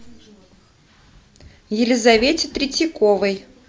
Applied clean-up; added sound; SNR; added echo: none; none; none; none.